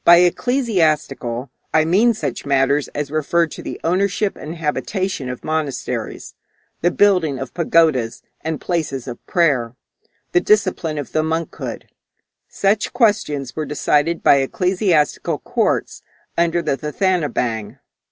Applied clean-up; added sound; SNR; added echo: none; none; none; none.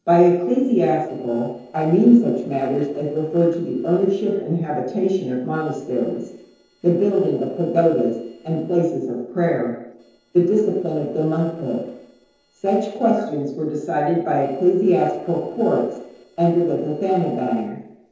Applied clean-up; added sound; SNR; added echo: neural separator model SepFormer DNS4.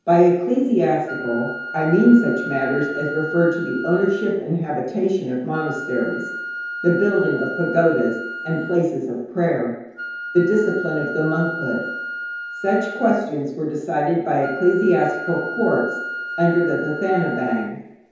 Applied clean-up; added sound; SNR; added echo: none; Wind instrument, woodwind instrument; 11 dB; reverberation time 0.9 s.